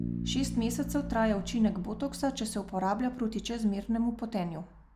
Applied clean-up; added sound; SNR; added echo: none; Bass guitar; 9 dB; none.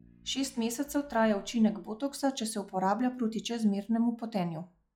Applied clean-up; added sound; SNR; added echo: classical method log-MMSE.